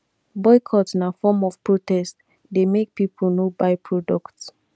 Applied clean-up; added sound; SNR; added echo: none; none; none; none.